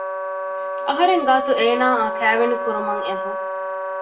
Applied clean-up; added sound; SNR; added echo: none; Wind instrument, woodwind instrument; 4 dB; reverberation time 0.4 s.